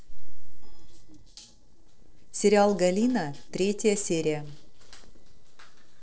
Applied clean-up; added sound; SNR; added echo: neural separator model SepFormer DNS4.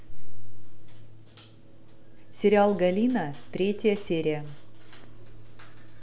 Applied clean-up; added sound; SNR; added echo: none; none; none; none.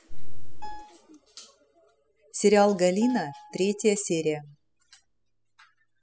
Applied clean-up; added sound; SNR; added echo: classical method spectral subtraction.